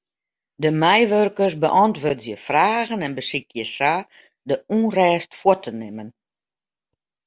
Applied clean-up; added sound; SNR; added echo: none; none; none; none.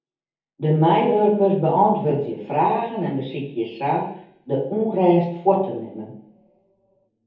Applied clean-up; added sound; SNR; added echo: none; none; none; reverberation time 0.7 s.